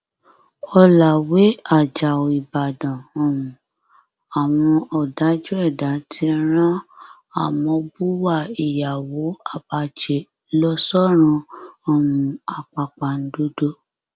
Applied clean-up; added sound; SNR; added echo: none; none; none; none.